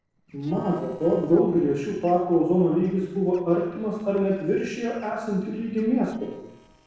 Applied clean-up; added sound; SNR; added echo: neural separator model SepFormer DNS4.